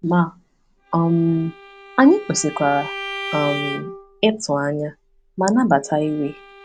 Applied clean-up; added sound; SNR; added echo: none; Bowed string instrument; 14 dB; none.